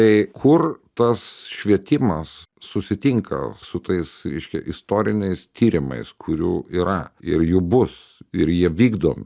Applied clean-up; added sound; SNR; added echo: none; none; none; none.